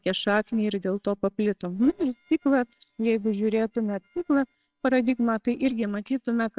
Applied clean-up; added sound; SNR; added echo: neural separator model SepFormer WHAMR!.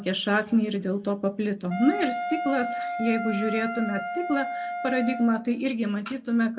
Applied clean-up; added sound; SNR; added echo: none; Wind instrument, woodwind instrument; 8 dB; reverberation time 1.0 s.